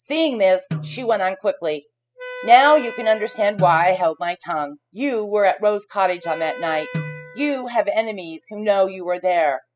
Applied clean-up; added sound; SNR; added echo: classical method spectral subtraction.